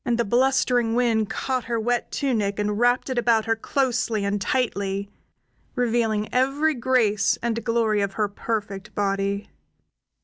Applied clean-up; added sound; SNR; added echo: none; none; none; none.